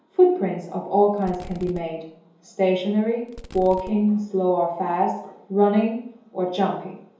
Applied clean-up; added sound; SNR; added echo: none; Fireworks; 18 dB; reverberation time 2.8 s.